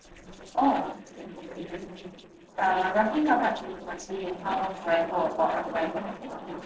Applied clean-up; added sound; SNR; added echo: neural separator model SepFormer DNS4.